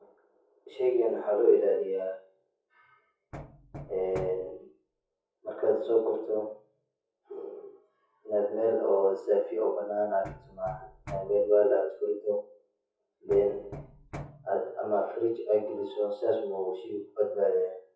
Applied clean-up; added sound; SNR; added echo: classical method WPE with log-MMSE.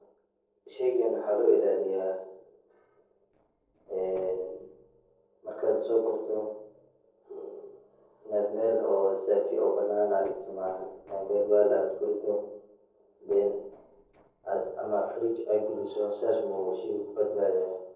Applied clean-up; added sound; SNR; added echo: neural separator model SepFormer DNS4.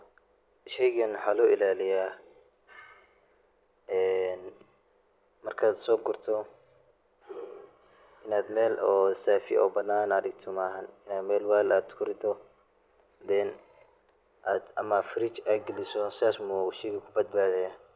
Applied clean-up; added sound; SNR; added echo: none; none; none; none.